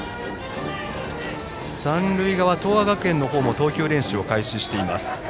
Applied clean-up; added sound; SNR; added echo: none; none; none; none.